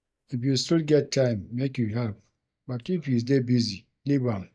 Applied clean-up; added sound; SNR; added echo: neural mask model DeepFilterNet 3.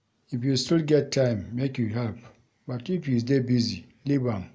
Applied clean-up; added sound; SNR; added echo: none; none; none; none.